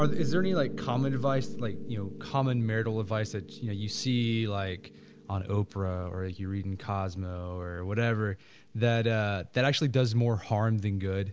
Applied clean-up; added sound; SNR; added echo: none; Piano; 8 dB; none.